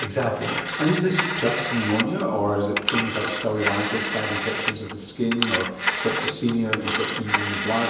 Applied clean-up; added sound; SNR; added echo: none; Telephone; 2 dB; reverberation time 1.0 s.